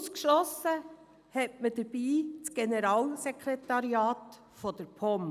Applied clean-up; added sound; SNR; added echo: none; none; none; none.